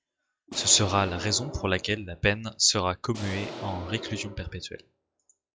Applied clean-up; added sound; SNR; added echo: classical method log-MMSE.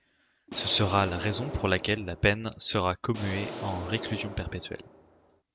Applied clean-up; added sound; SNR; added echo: none; Explosion; 12 dB; none.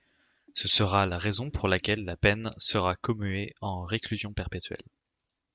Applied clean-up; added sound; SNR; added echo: none; none; none; none.